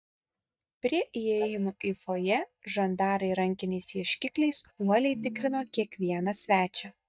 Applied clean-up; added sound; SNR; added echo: neural mask model DeepFilterNet 3.